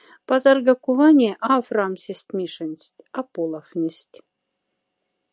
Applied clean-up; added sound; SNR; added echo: none; none; none; none.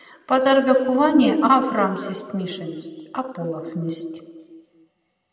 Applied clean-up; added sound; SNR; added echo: none; none; none; reverberation time 1.8 s.